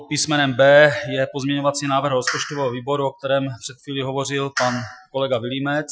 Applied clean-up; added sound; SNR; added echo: classical method Wiener filter.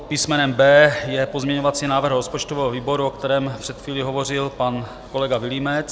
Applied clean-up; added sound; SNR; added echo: none; none; none; none.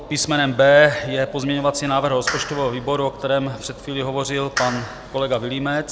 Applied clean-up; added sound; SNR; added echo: none; Clapping; 11 dB; none.